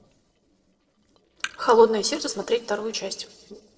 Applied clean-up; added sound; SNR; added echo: neural separator model SepFormer DNS4.